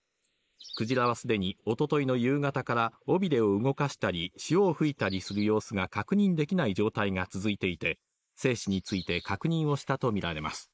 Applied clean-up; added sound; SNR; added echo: neural mask model Resemble Enhance denoiser.